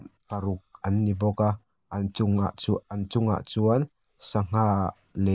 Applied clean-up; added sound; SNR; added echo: neural mask model Resemble Enhance denoiser.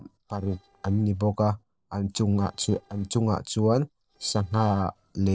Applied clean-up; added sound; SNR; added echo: neural separator model SepFormer DNS4.